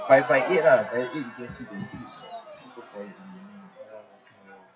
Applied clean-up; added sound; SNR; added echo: classical method WPE with log-MMSE.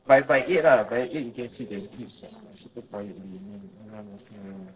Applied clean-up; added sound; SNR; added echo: neural separator model SepFormer DNS4.